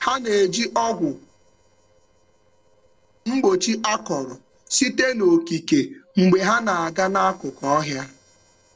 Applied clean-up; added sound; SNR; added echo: neural separator model SepFormer DNS4.